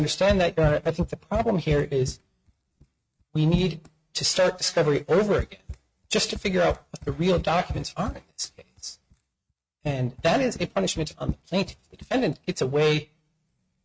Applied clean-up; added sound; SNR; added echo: neural mask model RNNoise.